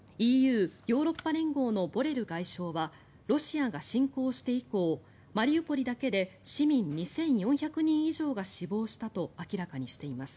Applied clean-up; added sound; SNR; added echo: none; none; none; none.